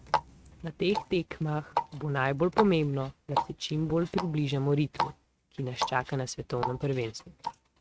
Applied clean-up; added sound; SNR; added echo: neural mask model RNNoise.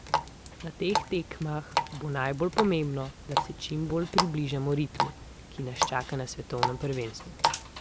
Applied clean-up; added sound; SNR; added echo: none; Water tap, faucet; 1 dB; none.